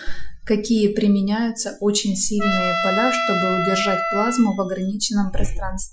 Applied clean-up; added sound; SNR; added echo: classical method Wiener filter.